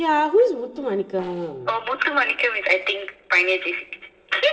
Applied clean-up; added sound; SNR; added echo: neural separator model SepFormer DNS4.